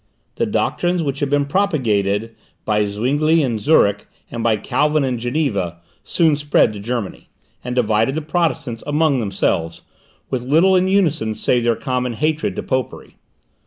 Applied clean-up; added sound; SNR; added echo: none; none; none; none.